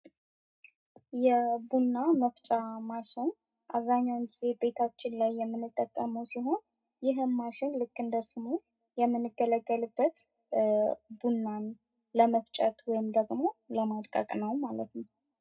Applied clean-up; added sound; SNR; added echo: none; none; none; reverberation time 0.2 s.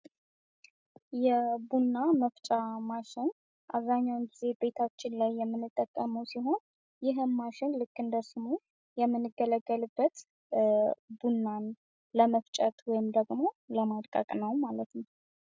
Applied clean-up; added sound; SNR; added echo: none; none; none; none.